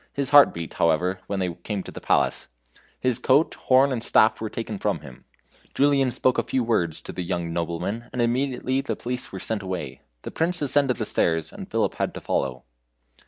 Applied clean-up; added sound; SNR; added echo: none; none; none; none.